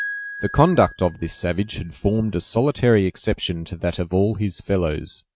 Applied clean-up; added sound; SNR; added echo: neural mask model RNNoise.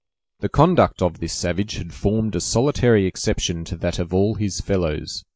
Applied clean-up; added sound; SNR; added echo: neural mask model Resemble Enhance denoiser.